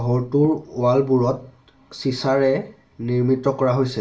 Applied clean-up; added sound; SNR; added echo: none; none; none; reverberation time 0.3 s.